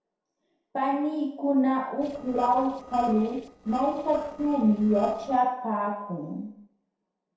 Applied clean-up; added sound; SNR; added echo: neural separator model SepFormer DNS4.